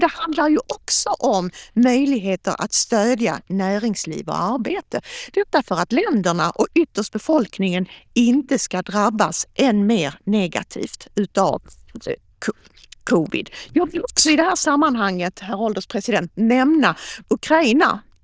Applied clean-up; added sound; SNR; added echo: neural diffusion model UNIVERSE++.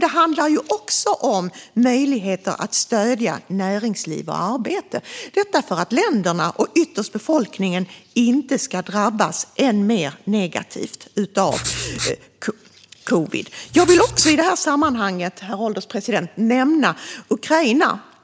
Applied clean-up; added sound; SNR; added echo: none; Writing; 8 dB; none.